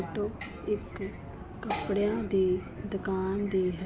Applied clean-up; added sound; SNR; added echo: none; Thunder / Rain; 17 dB; none.